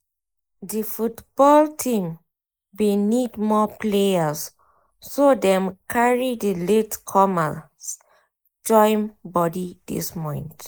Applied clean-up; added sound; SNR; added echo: neural mask model Resemble Enhance denoiser.